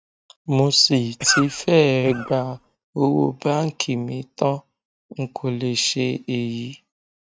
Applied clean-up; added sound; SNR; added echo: neural mask model RNNoise.